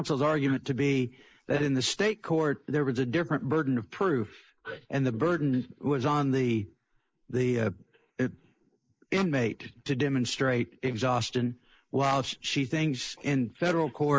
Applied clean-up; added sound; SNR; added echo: neural mask model Resemble Enhance denoiser.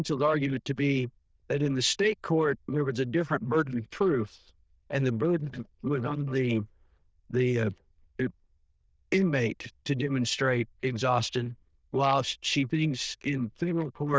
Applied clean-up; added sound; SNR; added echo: neural diffusion model UNIVERSE++.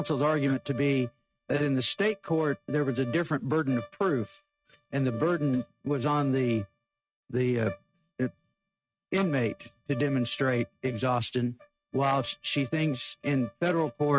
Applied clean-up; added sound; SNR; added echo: neural mask model RNNoise.